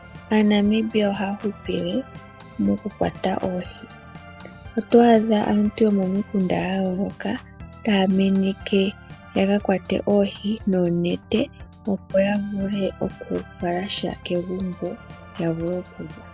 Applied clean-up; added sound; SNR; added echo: none; Organ; 19 dB; none.